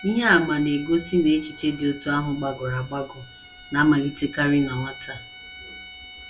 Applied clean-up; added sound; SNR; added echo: none; Bowed string instrument; 18 dB; reverberation time 0.2 s.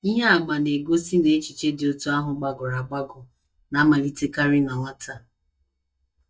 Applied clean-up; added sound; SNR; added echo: neural mask model DeepFilterNet 3.